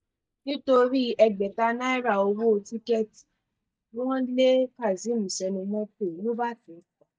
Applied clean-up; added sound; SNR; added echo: neural mask model DeepFilterNet 3.